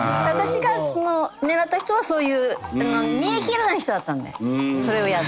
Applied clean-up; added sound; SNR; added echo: none; Livestock, farm animals, working animals; 17 dB; none.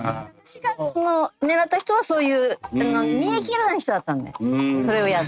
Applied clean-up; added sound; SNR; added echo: neural mask model RNNoise.